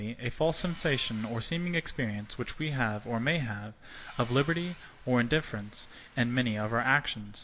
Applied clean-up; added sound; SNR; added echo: none; Tools; 17 dB; reverberation time 0.6 s.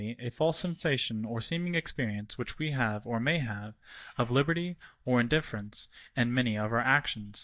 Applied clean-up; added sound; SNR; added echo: neural mask model DeepFilterNet 3.